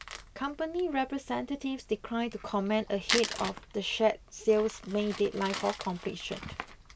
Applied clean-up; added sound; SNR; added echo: none; Crumpling, crinkling; 10 dB; none.